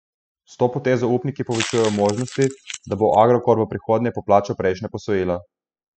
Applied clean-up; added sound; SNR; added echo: classical method spectral subtraction.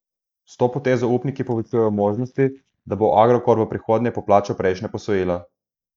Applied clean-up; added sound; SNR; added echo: neural mask model DeepFilterNet 3.